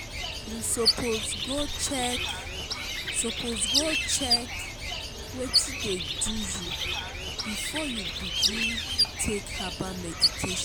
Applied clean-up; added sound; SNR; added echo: none; Bird; -4 dB; none.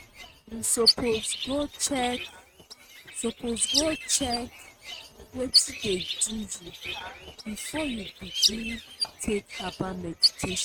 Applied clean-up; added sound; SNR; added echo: neural mask model RNNoise.